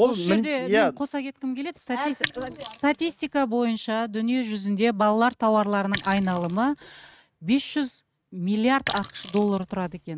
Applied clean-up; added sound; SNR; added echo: neural mask model RNNoise.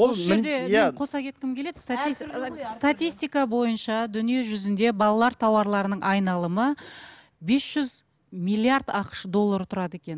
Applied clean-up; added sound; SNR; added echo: none; none; none; none.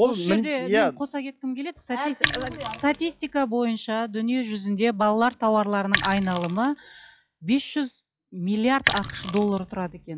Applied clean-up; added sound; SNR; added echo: classical method log-MMSE.